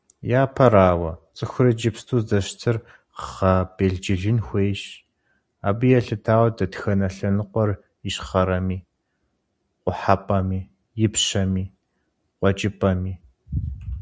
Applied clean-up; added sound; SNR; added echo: none; none; none; none.